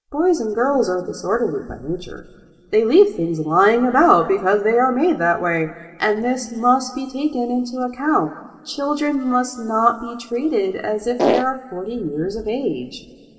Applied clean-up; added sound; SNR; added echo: none; Fart; -2 dB; reverberation time 2.8 s.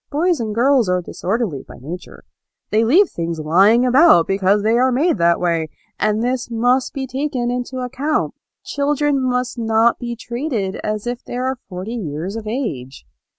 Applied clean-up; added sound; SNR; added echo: none; none; none; none.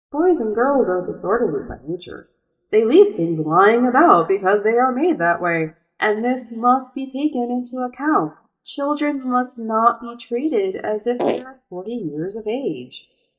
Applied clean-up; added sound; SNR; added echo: neural mask model DeepFilterNet 3.